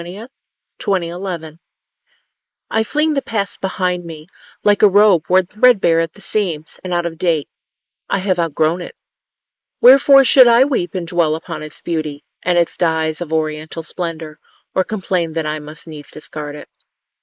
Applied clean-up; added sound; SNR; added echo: neural mask model Resemble Enhance denoiser.